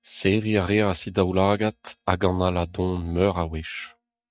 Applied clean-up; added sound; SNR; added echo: neural mask model DeepFilterNet 3.